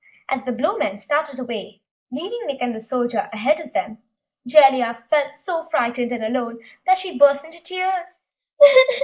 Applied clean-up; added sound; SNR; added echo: neural mask model Resemble Enhance denoiser.